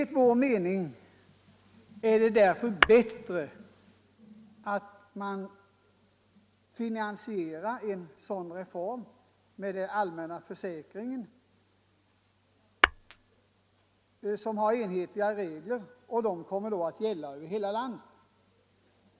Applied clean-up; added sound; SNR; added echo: none; Tap / Glass; -3 dB; none.